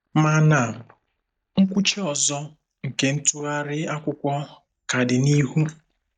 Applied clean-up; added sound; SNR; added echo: neural mask model DeepFilterNet 3.